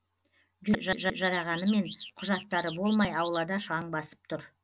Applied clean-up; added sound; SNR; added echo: none; Alarm / Car; 14 dB; none.